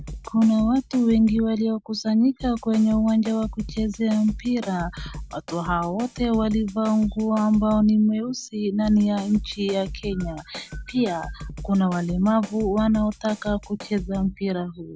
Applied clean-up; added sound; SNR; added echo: none; Drum kit; 15 dB; none.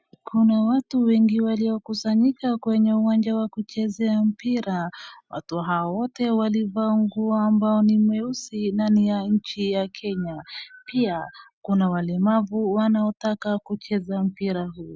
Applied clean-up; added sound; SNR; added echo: none; none; none; none.